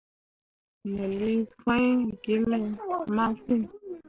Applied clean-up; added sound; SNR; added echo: neural separator model SepFormer DNS4.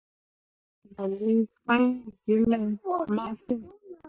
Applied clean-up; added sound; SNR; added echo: neural mask model DeepFilterNet 3.